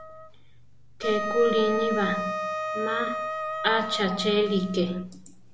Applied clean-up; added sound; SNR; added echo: none; Wind instrument, woodwind instrument; 4 dB; none.